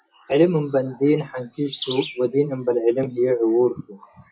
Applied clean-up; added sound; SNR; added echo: classical method WPE with log-MMSE.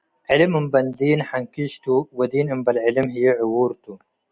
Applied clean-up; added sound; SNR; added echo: none; none; none; none.